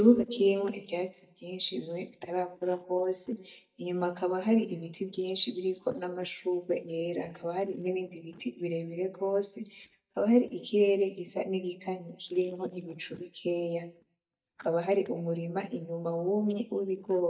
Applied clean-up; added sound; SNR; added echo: neural mask model DeepFilterNet 3.